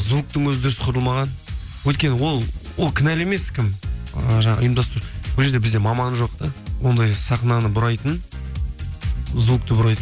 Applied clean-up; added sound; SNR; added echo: none; none; none; none.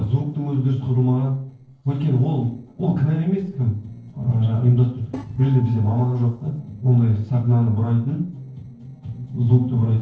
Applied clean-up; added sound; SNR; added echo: neural separator model SepFormer DNS4.